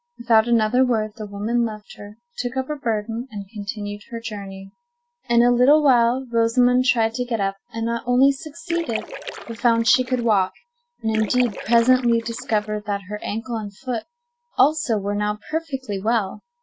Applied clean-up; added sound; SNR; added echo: none; Splash, splatter; 13 dB; none.